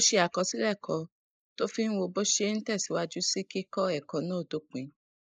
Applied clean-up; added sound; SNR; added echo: neural mask model Resemble Enhance denoiser.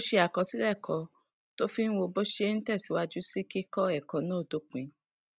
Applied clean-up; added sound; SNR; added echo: none; none; none; none.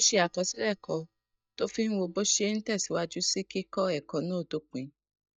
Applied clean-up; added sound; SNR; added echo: neural mask model DeepFilterNet 3.